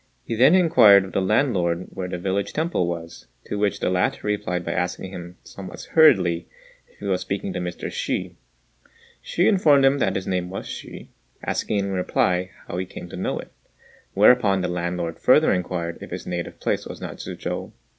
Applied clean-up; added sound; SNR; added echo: none; none; none; none.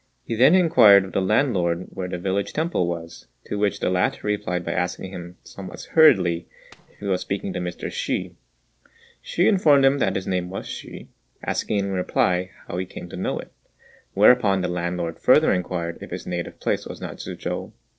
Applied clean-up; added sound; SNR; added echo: neural separator model SepFormer DNS4.